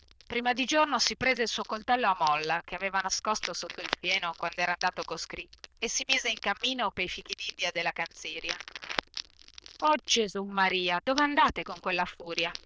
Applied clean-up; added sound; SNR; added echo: neural diffusion model UNIVERSE++.